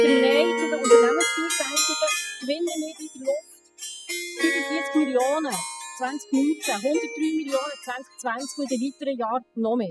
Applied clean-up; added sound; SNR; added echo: classical method spectral subtraction.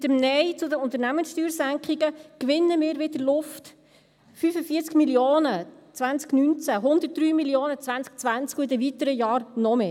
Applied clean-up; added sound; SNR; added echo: none; none; none; none.